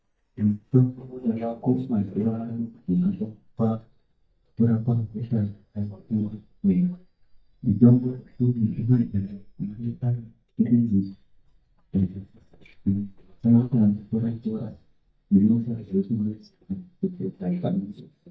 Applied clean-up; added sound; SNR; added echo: neural mask model DeepFilterNet 3.